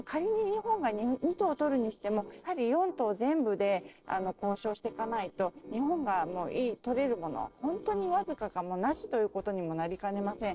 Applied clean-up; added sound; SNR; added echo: neural separator model SepFormer DNS4.